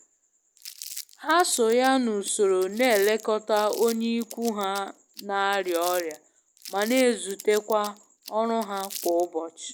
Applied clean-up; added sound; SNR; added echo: none; Crumpling, crinkling; 16 dB; none.